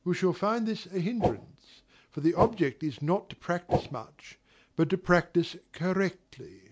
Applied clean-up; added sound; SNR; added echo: none; Whoosh, swoosh, swish; 0 dB; none.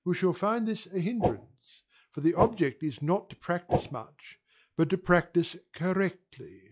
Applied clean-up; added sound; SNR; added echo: classical method log-MMSE.